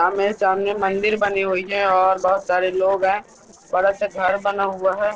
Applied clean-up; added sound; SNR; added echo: neural separator model SepFormer DNS4.